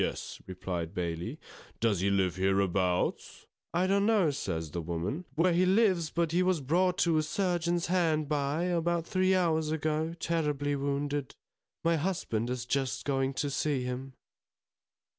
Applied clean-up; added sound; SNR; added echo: none; none; none; none.